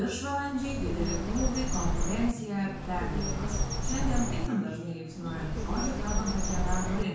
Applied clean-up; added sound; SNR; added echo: none; Bird; -2 dB; reverberation time 0.6 s.